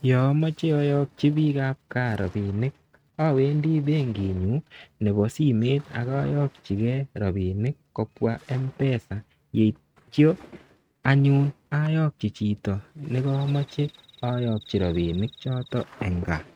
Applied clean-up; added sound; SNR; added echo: neural mask model RNNoise.